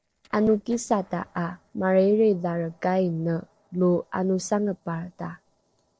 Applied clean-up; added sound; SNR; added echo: neural separator model SepFormer DNS4.